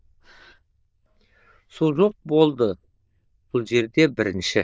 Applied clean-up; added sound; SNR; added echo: neural diffusion model UNIVERSE++.